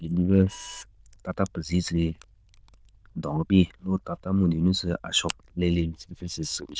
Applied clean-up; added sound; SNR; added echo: neural diffusion model UNIVERSE++.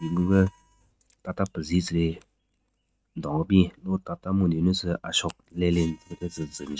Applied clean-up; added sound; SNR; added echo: neural mask model RNNoise.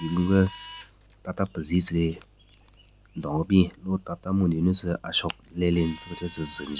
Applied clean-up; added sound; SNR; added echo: none; Camera; 17 dB; none.